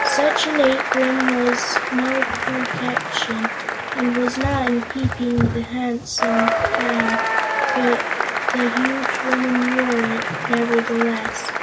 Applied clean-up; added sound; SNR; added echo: none; Applause / Crowd / Cheering; 1 dB; none.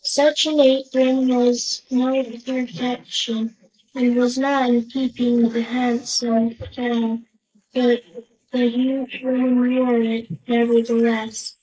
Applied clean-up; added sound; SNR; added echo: neural mask model Resemble Enhance denoiser.